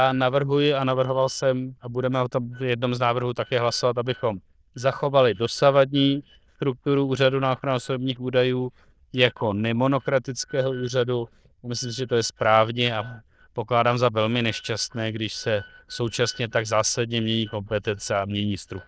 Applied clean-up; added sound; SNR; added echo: neural diffusion model UNIVERSE++.